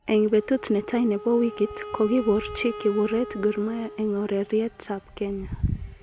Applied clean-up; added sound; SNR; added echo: none; Wind instrument, woodwind instrument; 15 dB; none.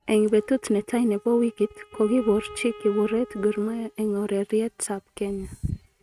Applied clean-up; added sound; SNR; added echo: neural mask model RNNoise.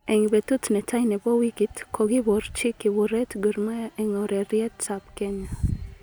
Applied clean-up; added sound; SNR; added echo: none; none; none; none.